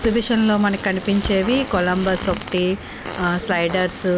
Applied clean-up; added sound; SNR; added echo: none; Bicycle + Fart; 12 dB; none.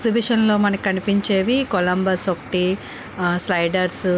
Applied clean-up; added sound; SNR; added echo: none; none; none; none.